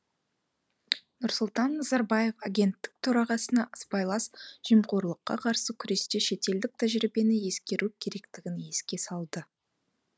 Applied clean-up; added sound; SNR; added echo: none; none; none; none.